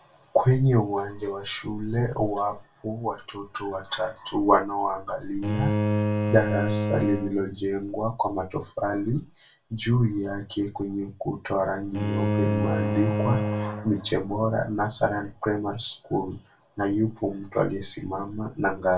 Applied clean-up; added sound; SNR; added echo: none; Bowed string instrument; 1 dB; reverberation time 0.2 s.